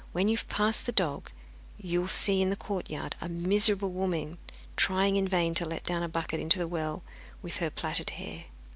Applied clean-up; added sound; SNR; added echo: none; none; none; none.